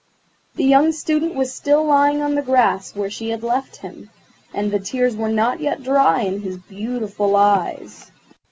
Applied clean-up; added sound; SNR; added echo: none; none; none; none.